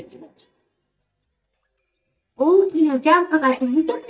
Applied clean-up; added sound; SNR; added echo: neural mask model DeepFilterNet 3.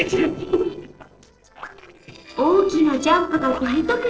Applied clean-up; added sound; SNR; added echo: neural separator model SepFormer DNS4.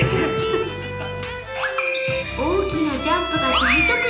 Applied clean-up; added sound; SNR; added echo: none; Bowed string instrument; 5 dB; reverberation time 0.9 s.